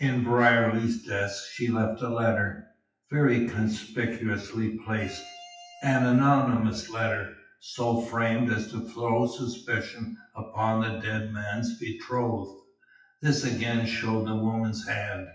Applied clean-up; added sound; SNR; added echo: classical method WPE with log-MMSE.